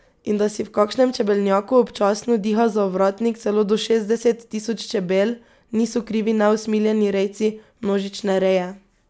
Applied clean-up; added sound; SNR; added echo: none; none; none; none.